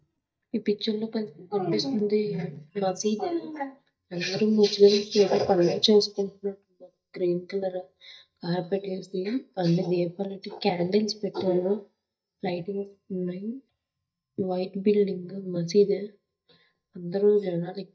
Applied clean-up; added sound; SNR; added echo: neural mask model DeepFilterNet 3.